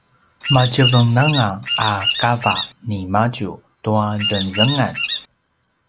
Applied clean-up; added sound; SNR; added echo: none; Bird vocalization, bird call, bird song; 4 dB; none.